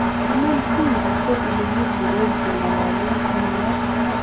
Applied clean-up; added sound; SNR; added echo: none; Engine; -4 dB; none.